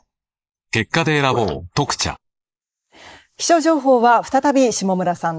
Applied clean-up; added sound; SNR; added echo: neural mask model Resemble Enhance denoiser.